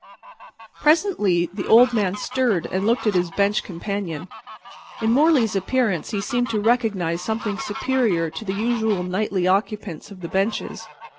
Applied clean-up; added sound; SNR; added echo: none; Fowl; 16 dB; none.